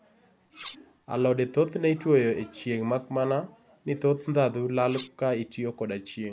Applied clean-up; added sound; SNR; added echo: none; Cutlery, silverware; 12 dB; none.